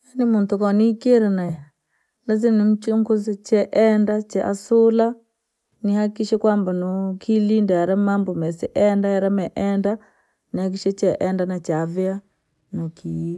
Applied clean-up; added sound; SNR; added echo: none; none; none; none.